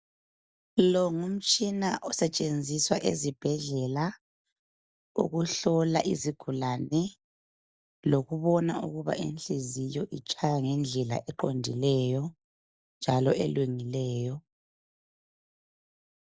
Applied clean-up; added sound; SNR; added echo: none; none; none; none.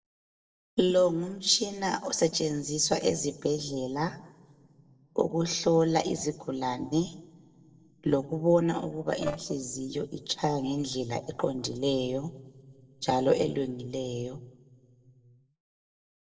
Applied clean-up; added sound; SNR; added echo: neural separator model SepFormer DNS4.